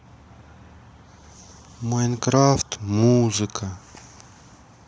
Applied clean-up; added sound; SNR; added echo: neural mask model Resemble Enhance denoiser.